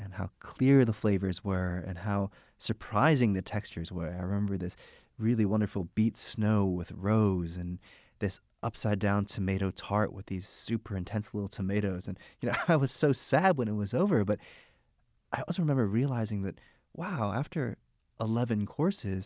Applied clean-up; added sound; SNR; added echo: none; none; none; none.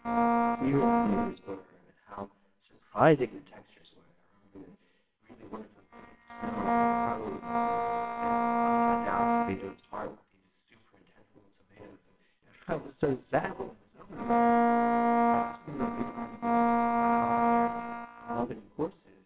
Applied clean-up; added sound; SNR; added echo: neural separator model SepFormer WHAMR!.